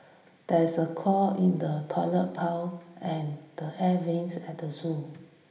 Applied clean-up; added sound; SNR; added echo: none; none; none; reverberation time 1.1 s.